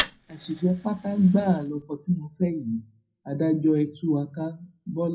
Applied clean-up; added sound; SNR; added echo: none; Fire; 12 dB; reverberation time 0.4 s.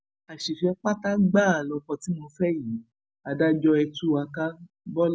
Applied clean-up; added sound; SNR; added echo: none; none; none; none.